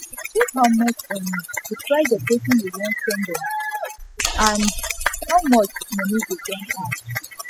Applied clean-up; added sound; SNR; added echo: classical method spectral subtraction.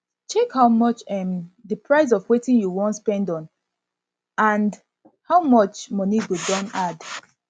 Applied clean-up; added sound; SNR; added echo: none; none; none; none.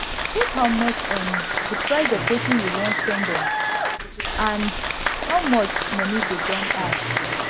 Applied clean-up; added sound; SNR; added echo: none; Applause; -3 dB; none.